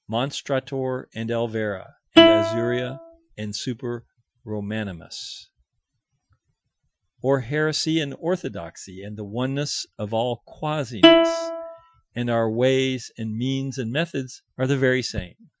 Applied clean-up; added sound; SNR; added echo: classical method Wiener filter.